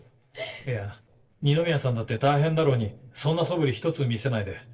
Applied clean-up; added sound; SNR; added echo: neural separator model SepFormer DNS4.